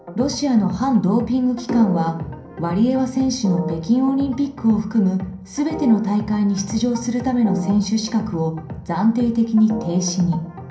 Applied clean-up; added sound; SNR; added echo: none; none; none; reverberation time 0.6 s.